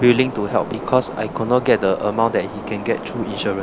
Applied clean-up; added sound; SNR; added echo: none; Subway, metro, underground; 11 dB; none.